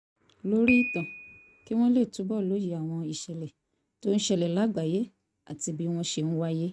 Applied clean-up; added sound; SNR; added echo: neural mask model RNNoise.